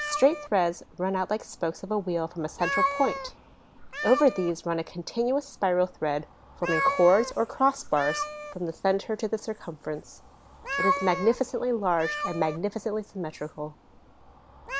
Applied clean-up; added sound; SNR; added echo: none; Meow; 7 dB; none.